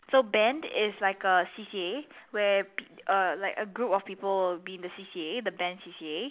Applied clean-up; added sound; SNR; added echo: none; none; none; none.